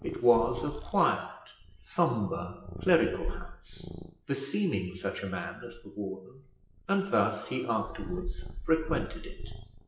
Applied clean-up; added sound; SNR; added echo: classical method WPE with log-MMSE.